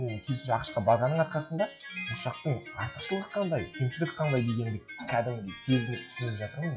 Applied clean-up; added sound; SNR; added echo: classical method WPE with log-MMSE.